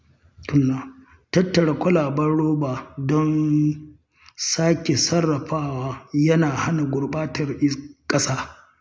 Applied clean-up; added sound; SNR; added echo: none; none; none; none.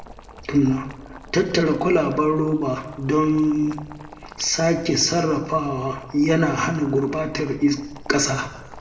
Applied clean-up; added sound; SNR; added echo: none; Boiling; 19 dB; reverberation time 0.7 s.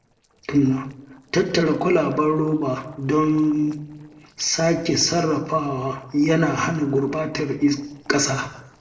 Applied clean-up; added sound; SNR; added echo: neural separator model SepFormer DNS4.